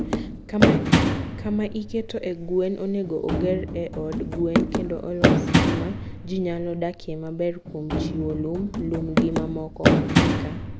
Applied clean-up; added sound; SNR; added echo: none; Run; -4 dB; none.